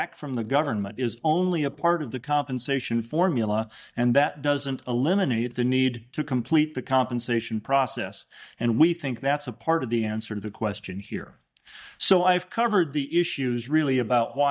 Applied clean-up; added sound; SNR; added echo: neural mask model DeepFilterNet 3.